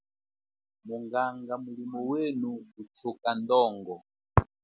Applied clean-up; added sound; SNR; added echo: none; none; none; none.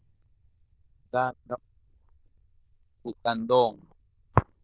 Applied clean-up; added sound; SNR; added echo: neural diffusion model UNIVERSE++.